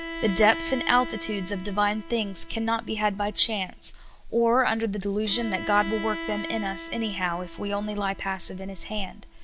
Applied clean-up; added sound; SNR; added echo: none; Bowed string instrument; 13 dB; none.